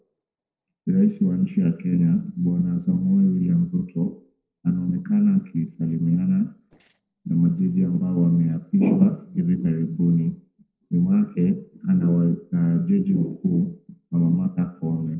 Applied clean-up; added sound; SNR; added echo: neural separator model SepFormer DNS4.